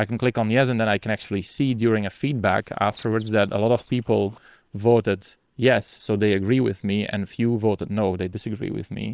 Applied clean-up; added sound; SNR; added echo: neural separator model SepFormer WHAM!.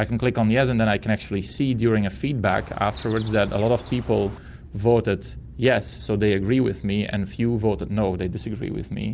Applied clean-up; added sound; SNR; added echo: none; Chirp, tweet; 19 dB; none.